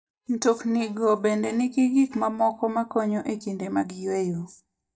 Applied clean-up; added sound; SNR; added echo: neural mask model DeepFilterNet 3.